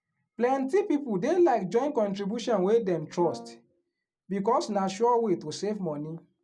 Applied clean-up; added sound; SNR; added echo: none; Brass instrument; 17 dB; none.